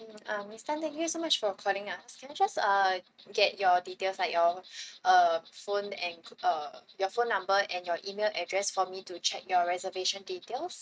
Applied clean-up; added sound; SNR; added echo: neural mask model RNNoise.